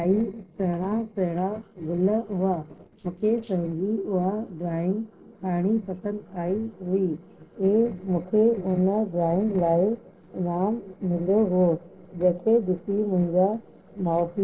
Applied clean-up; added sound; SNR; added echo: neural separator model SepFormer DNS4.